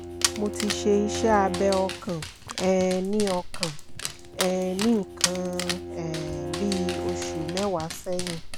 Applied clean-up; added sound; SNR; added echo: none; Bowed string instrument + Dog; 4 dB; none.